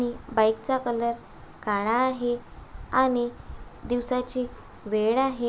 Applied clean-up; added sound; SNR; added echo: none; none; none; none.